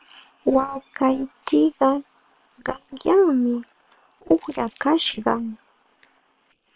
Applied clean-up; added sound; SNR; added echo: neural separator model SepFormer WHAM!.